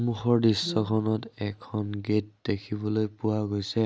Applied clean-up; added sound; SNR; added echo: none; Brass instrument; 12 dB; none.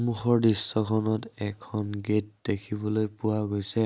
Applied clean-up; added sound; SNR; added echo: none; none; none; none.